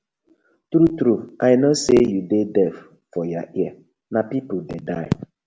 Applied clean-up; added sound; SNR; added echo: none; none; none; none.